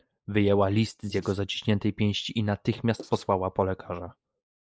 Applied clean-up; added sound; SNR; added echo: neural mask model Resemble Enhance denoiser.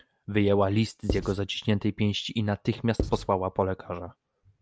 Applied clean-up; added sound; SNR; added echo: none; Writing; 4 dB; none.